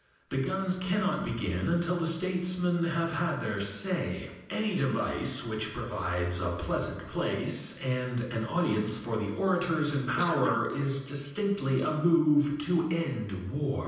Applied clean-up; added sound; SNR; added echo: none; Cough; 10 dB; reverberation time 0.9 s.